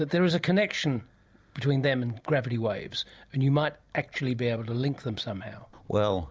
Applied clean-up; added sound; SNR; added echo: none; none; none; none.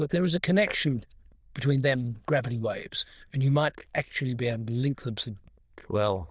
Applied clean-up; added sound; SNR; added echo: neural diffusion model UNIVERSE++.